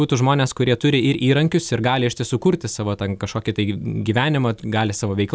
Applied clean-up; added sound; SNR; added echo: none; none; none; none.